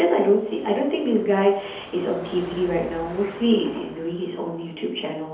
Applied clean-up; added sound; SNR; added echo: none; Car passing by / Traffic noise, roadway noise / Engine; 19 dB; reverberation time 2.2 s.